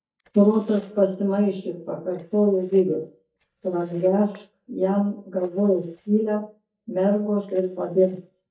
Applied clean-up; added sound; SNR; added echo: neural mask model DeepFilterNet 3.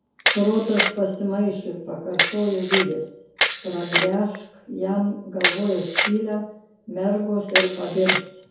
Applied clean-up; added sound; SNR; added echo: none; Camera; 2 dB; reverberation time 2.2 s.